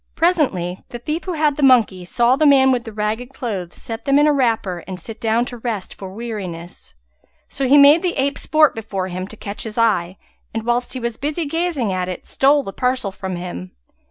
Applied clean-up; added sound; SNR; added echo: none; none; none; none.